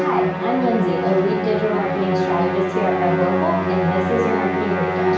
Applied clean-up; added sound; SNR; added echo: none; Musical instrument; -1 dB; reverberation time 0.6 s.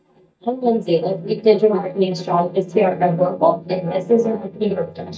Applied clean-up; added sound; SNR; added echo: neural mask model DeepFilterNet 3.